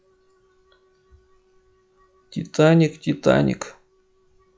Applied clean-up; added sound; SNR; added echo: classical method log-MMSE.